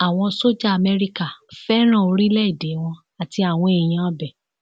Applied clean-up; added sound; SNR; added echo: none; none; none; none.